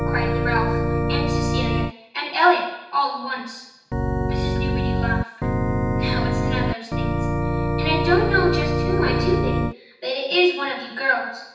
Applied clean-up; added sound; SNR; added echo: none; Organ; -2 dB; reverberation time 0.9 s.